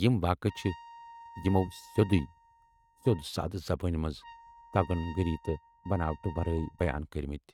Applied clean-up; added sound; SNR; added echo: neural mask model RNNoise.